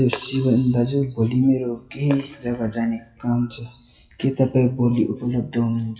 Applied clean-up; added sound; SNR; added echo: classical method WPE with log-MMSE.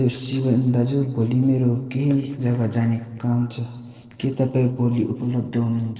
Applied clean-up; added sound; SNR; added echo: neural separator model SepFormer DNS4.